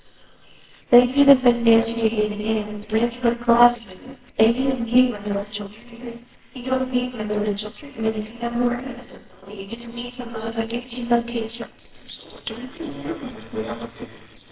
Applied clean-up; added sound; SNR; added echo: neural separator model SepFormer WHAMR!.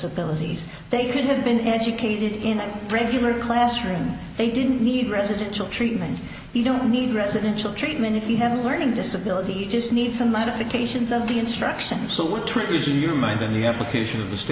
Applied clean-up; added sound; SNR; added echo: none; none; none; none.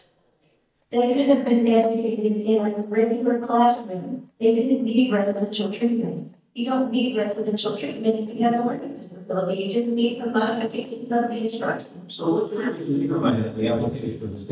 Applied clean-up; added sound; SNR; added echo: neural mask model DeepFilterNet 3.